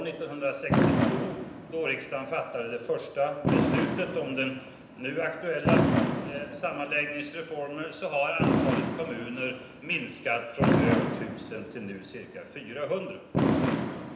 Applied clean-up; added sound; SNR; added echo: none; Fireworks; -3 dB; reverberation time 0.9 s.